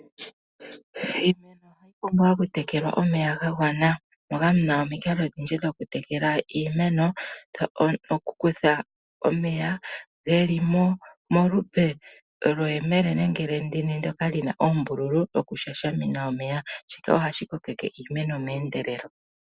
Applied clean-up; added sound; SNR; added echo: none; none; none; none.